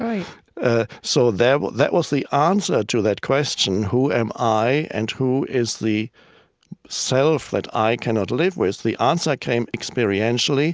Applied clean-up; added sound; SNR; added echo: none; none; none; none.